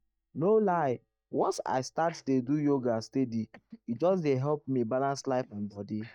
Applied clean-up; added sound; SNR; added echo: neural mask model DeepFilterNet 3.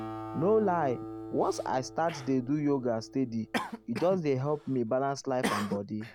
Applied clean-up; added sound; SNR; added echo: none; Acoustic guitar + Cough; 10 dB; none.